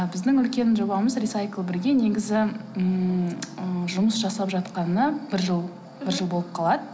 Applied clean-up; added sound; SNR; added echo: none; none; none; none.